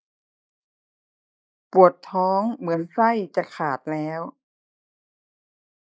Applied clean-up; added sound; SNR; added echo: neural mask model Resemble Enhance denoiser.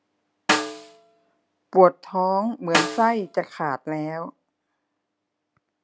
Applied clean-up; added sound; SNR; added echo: none; Snare drum; 5 dB; none.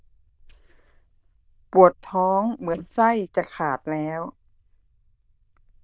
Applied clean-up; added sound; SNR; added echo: neural diffusion model UNIVERSE++.